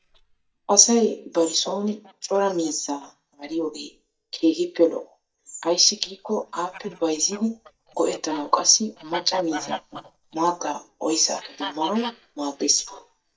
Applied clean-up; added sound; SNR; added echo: neural mask model DeepFilterNet 3.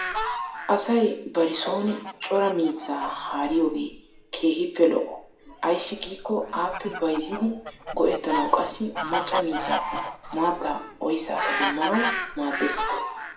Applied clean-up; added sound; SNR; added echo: none; Fowl; 7 dB; reverberation time 0.5 s.